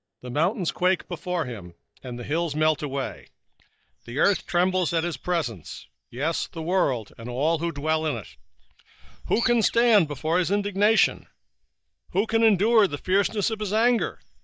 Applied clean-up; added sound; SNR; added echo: neural mask model DeepFilterNet 3.